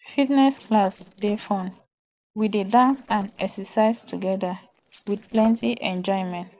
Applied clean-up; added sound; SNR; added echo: neural separator model SepFormer DNS4.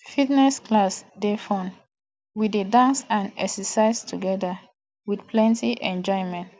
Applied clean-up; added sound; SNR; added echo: none; none; none; none.